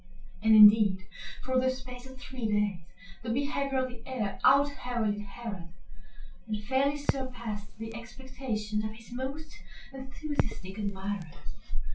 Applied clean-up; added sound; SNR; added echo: none; Crackle; 11 dB; reverberation time 0.2 s.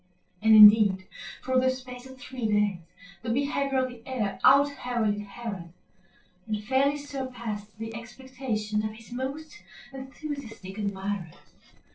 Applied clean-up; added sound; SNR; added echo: neural separator model SepFormer DNS4.